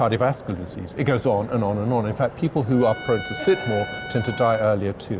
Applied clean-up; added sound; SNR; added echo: none; Trumpet; 14 dB; none.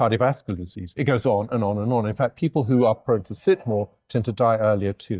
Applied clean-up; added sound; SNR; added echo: neural mask model DeepFilterNet 3.